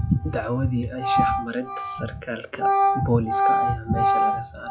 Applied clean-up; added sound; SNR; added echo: classical method log-MMSE.